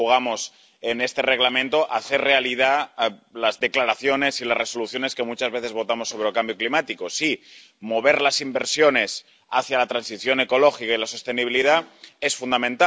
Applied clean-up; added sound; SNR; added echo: none; none; none; none.